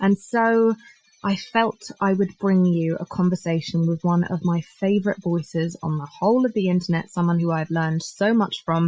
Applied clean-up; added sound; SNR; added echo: classical method Wiener filter.